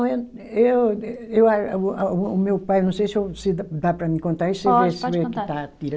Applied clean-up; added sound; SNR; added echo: none; none; none; none.